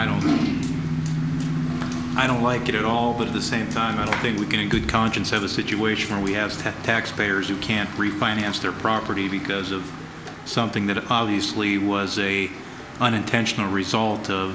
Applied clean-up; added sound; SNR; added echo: none; Plucked string instrument + Toilet flush; 17 dB; none.